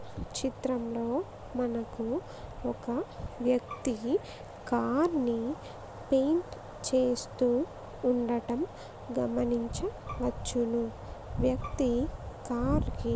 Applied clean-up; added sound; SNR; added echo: none; Bowed string instrument; 17 dB; none.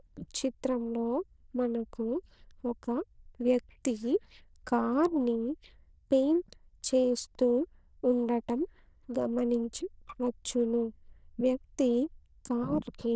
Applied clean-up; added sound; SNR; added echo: neural diffusion model UNIVERSE++.